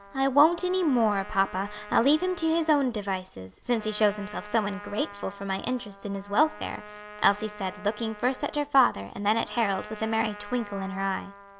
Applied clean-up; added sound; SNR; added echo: none; Trumpet; 17 dB; none.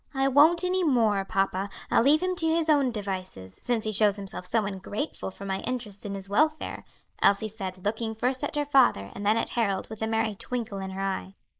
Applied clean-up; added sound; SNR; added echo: neural mask model Resemble Enhance denoiser.